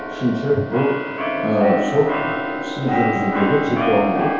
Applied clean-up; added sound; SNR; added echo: none; Keyboard (musical); 2 dB; reverberation time 1.0 s.